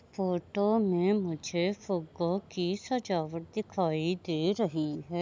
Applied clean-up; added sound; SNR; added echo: none; none; none; none.